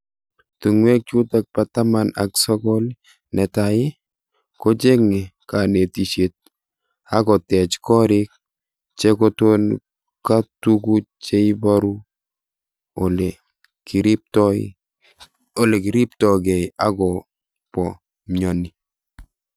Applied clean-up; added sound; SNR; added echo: none; none; none; none.